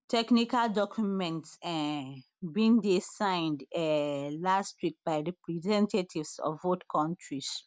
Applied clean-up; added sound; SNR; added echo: none; none; none; none.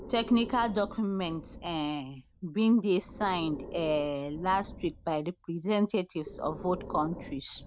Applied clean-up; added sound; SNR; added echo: none; Breathing; 15 dB; none.